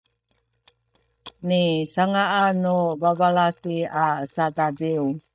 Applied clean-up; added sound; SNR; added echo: neural mask model DeepFilterNet 3.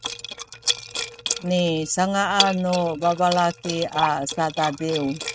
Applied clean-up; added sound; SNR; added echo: neural mask model RNNoise.